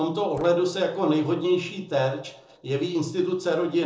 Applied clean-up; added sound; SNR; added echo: neural separator model SepFormer DNS4.